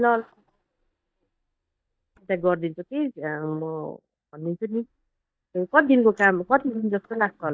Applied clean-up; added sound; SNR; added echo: neural mask model DeepFilterNet 3.